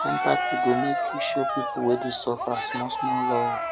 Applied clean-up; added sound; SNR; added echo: none; Cheering; 1 dB; none.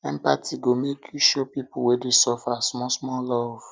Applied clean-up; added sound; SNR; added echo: none; none; none; none.